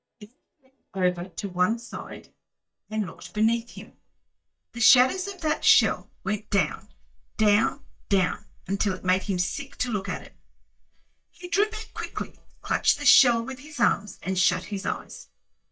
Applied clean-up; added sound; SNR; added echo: neural mask model DeepFilterNet 3.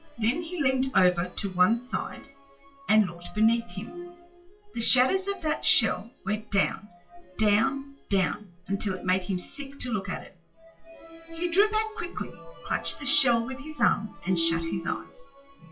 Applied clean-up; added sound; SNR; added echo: classical method WPE with log-MMSE.